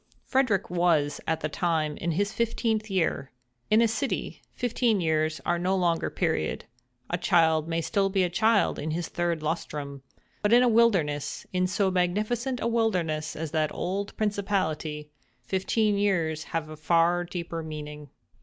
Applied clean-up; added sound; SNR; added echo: none; none; none; none.